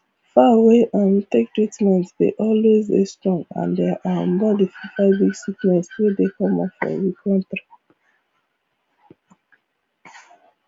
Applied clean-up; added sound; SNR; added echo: none; none; none; none.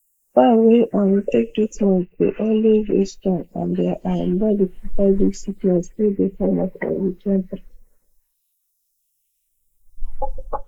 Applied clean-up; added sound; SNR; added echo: neural mask model Resemble Enhance denoiser.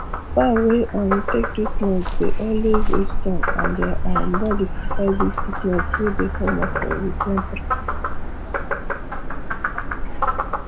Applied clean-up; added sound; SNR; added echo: none; Frog; -3 dB; none.